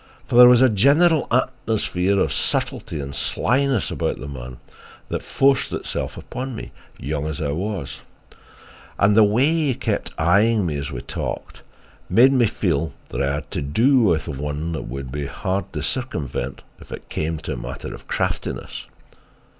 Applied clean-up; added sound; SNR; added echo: none; none; none; none.